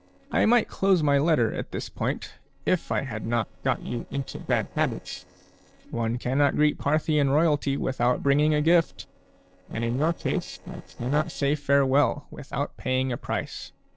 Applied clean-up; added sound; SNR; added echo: neural separator model SepFormer DNS4.